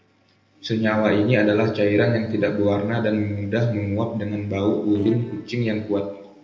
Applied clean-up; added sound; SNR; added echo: neural separator model SepFormer DNS4.